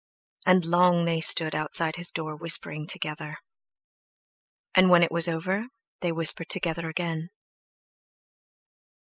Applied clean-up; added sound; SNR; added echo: neural mask model Resemble Enhance denoiser.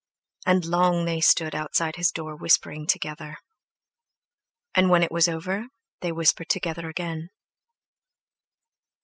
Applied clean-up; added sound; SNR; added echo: none; none; none; none.